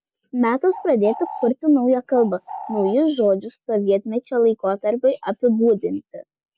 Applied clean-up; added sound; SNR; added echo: none; Bird; 13 dB; none.